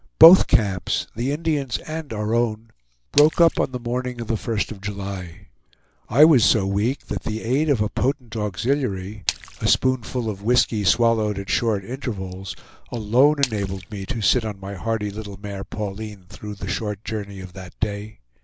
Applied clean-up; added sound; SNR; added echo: none; Splash, splatter; 12 dB; none.